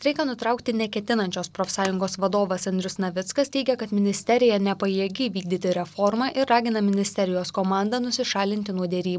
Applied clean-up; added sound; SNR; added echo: none; none; none; none.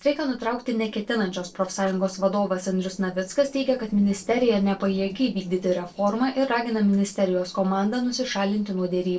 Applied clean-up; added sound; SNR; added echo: neural separator model SepFormer DNS4.